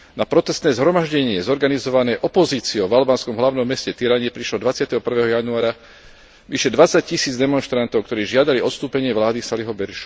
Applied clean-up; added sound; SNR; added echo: none; none; none; none.